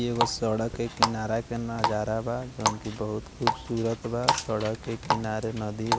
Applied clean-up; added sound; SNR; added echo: none; Water tap, faucet; 1 dB; none.